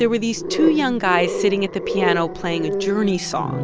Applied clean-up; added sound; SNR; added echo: none; Growling; 5 dB; none.